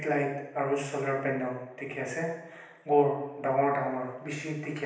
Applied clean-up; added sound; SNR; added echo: none; none; none; reverberation time 0.9 s.